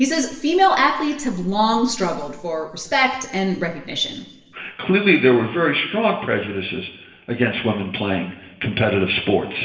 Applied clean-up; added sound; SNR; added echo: none; none; none; reverberation time 1.1 s.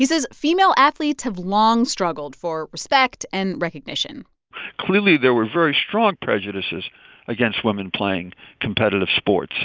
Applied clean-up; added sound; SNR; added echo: none; none; none; none.